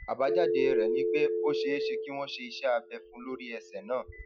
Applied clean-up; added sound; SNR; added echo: classical method log-MMSE.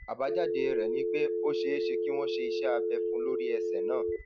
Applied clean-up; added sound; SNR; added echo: none; Telephone; -4 dB; none.